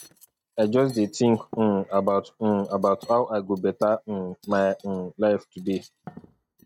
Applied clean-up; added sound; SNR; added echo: neural mask model RNNoise.